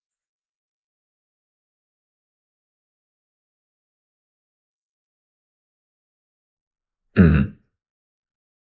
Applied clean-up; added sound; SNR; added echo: neural mask model Resemble Enhance denoiser.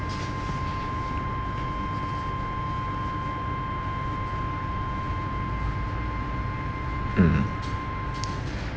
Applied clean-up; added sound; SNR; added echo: none; Wind instrument, woodwind instrument; 6 dB; none.